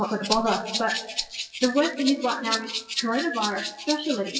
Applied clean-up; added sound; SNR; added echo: classical method WPE with log-MMSE.